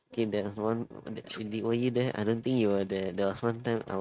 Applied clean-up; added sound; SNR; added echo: neural mask model RNNoise.